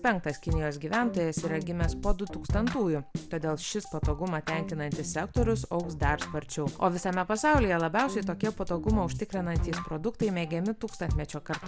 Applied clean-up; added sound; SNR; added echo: none; none; none; none.